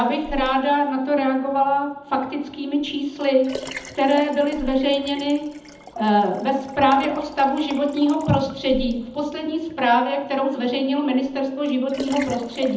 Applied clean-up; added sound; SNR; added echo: none; Liquid; 17 dB; reverberation time 0.8 s.